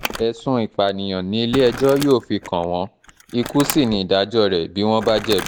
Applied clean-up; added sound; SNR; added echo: none; Crumpling, crinkling; 14 dB; none.